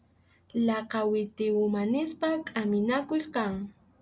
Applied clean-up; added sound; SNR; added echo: none; none; none; none.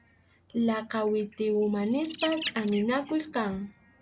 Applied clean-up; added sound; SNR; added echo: none; Bird; 15 dB; none.